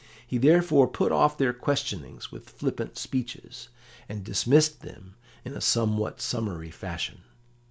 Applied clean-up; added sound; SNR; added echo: none; none; none; none.